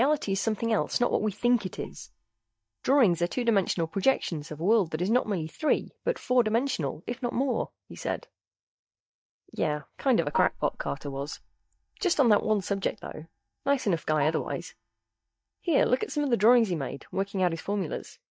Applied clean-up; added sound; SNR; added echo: neural mask model DeepFilterNet 3.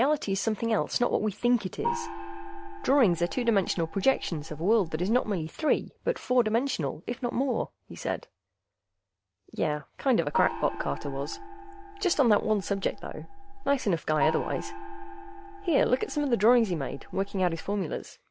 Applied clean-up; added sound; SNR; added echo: none; Gong; 8 dB; none.